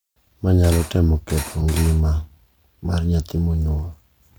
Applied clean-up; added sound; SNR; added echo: none; Cutlery, silverware; 12 dB; none.